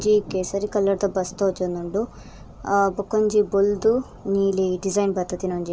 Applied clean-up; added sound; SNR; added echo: none; Thunder; 20 dB; none.